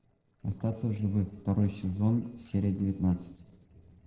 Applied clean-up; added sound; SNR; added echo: neural separator model SepFormer DNS4.